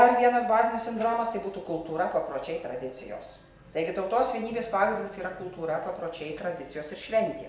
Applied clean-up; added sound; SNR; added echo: none; none; none; none.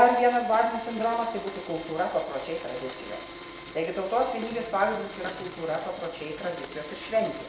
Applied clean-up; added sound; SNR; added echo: none; Domestic sounds, home sounds; 13 dB; none.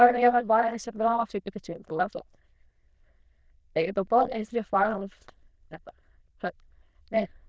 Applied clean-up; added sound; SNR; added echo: neural diffusion model UNIVERSE++.